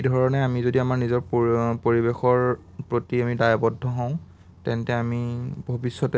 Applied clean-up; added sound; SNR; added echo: none; none; none; none.